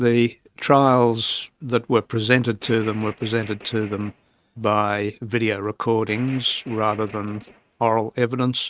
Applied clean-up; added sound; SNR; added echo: neural mask model RNNoise.